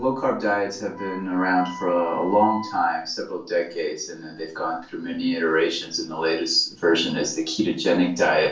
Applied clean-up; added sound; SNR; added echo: none; Wind instrument, woodwind instrument; 15 dB; reverberation time 0.3 s.